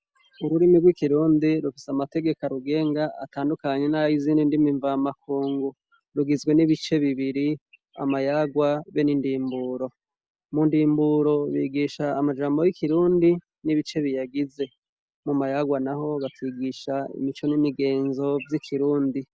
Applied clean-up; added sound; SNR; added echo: none; none; none; none.